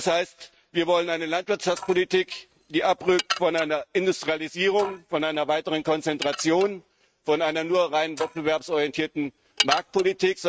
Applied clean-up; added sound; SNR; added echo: neural mask model RNNoise.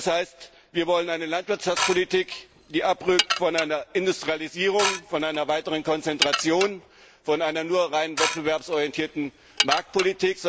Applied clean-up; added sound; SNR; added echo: none; Dishes, pots, and pans / Glass; 4 dB; none.